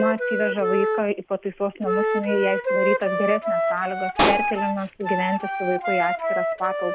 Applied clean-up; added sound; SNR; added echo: none; Wind instrument, woodwind instrument + Explosion; -2 dB; none.